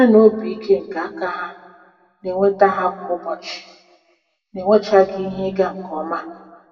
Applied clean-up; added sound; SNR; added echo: none; none; none; reverberation time 1.1 s.